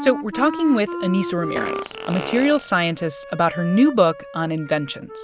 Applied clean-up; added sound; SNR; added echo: none; Fart + Wind instrument, woodwind instrument; 10 dB; none.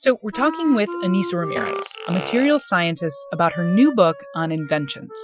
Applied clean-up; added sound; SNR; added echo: classical method Wiener filter.